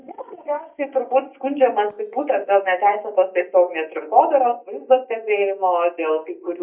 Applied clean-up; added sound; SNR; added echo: neural mask model DeepFilterNet 3.